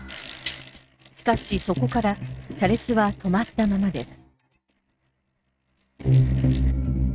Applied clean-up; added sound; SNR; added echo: neural mask model RNNoise.